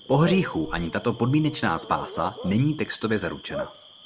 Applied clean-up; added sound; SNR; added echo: none; Bark / Cricket; 14 dB; none.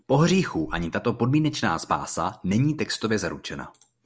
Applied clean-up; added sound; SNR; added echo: none; none; none; none.